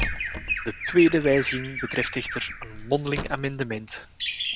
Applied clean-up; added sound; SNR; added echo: none; Bird vocalization, bird call, bird song + Wood; 6 dB; none.